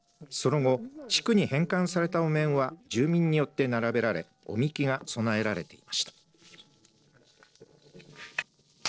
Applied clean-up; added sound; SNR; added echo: neural separator model SepFormer DNS4.